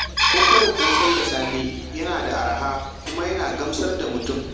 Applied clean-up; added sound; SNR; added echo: none; Chicken, rooster; -1 dB; reverberation time 0.9 s.